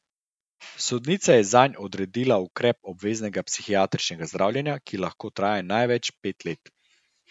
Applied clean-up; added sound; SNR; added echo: none; none; none; none.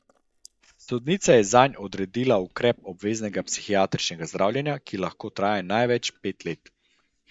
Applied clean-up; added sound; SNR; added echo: neural mask model DeepFilterNet 3.